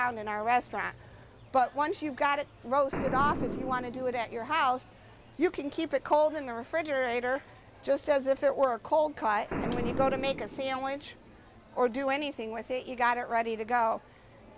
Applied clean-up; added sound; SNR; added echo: none; Boom; 12 dB; none.